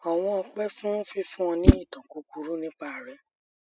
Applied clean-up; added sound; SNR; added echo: classical method spectral subtraction.